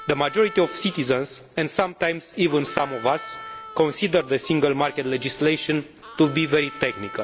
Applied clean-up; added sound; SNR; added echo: none; Harmonica; 17 dB; none.